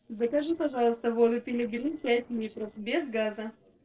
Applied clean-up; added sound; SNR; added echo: neural separator model SepFormer DNS4.